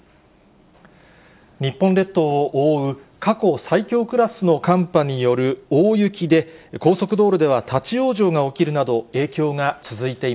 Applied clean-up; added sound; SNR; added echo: none; none; none; none.